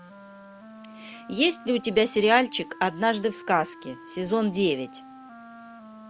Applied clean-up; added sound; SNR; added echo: none; Wind instrument, woodwind instrument; 18 dB; none.